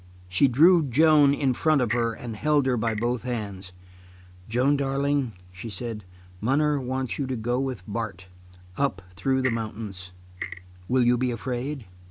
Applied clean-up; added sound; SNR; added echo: none; Clock; 14 dB; none.